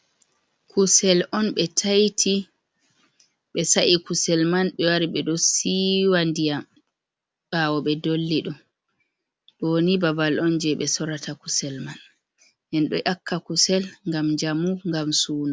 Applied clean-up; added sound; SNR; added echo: none; none; none; none.